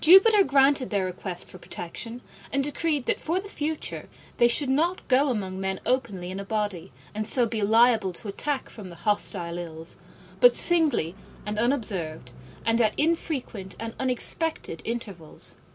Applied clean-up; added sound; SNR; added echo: none; none; none; none.